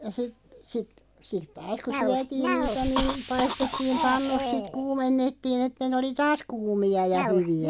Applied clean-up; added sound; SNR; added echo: none; Cough; 6 dB; none.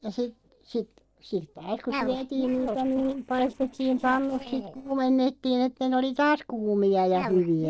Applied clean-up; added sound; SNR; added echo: neural separator model SepFormer DNS4.